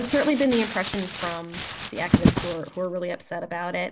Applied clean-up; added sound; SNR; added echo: none; Crumpling, crinkling; 1 dB; none.